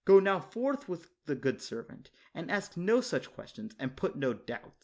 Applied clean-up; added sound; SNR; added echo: none; none; none; none.